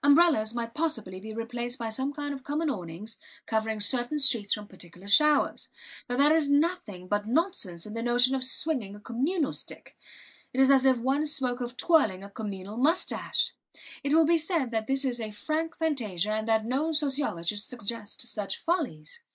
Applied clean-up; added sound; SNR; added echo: neural mask model Resemble Enhance denoiser.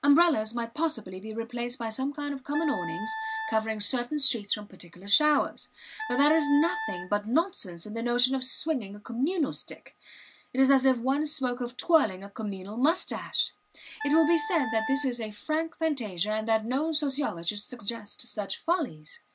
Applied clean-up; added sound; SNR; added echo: none; Wind instrument, woodwind instrument; 8 dB; none.